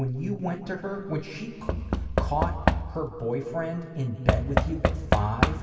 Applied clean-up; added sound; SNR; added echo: none; Knock / Wood; -2 dB; reverberation time 2.4 s.